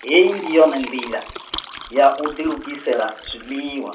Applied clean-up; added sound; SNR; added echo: none; Fill (with liquid); 14 dB; reverberation time 0.3 s.